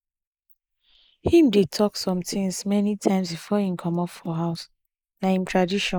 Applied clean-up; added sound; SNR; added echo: neural mask model Resemble Enhance denoiser.